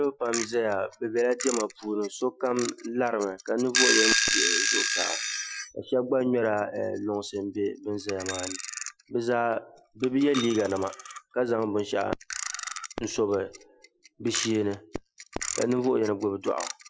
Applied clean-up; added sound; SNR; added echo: classical method Wiener filter.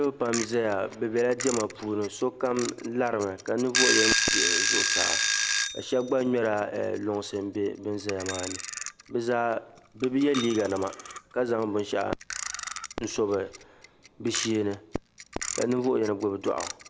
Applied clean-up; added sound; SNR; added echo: none; Alarm / Clock; 4 dB; none.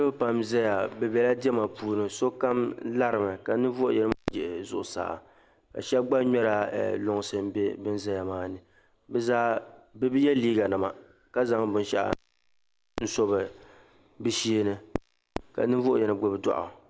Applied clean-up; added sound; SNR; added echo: none; none; none; none.